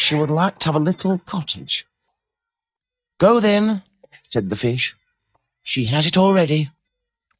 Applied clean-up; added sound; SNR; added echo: neural mask model DeepFilterNet 3.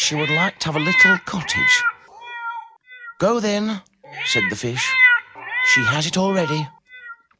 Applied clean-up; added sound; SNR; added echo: none; Meow; -3 dB; none.